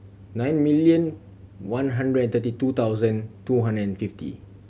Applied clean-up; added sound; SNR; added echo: none; none; none; none.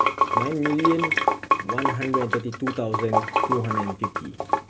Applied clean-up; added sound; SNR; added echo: none; Sink (filling or washing) / Water; -3 dB; none.